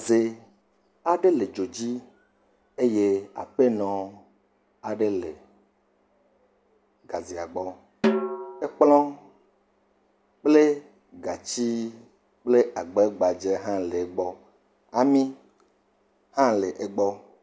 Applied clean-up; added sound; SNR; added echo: none; Snare drum; 5 dB; none.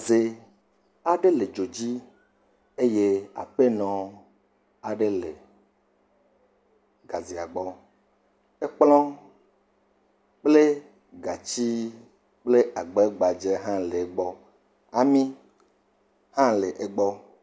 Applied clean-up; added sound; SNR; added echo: none; none; none; none.